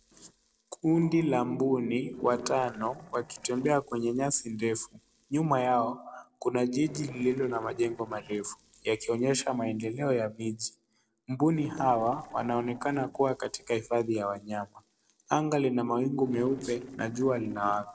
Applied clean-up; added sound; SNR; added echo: neural separator model SepFormer DNS4.